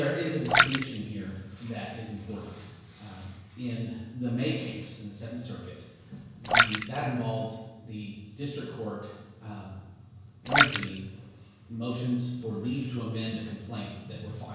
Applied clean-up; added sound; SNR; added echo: none; Splash, splatter; -5 dB; reverberation time 1.0 s.